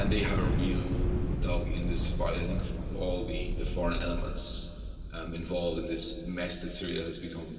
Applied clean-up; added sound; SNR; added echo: none; Thunder / Explosion; -2 dB; reverberation time 2.5 s.